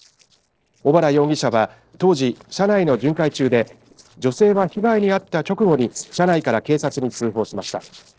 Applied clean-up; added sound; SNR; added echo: neural separator model SepFormer DNS4.